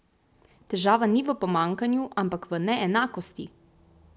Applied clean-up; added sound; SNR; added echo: none; none; none; none.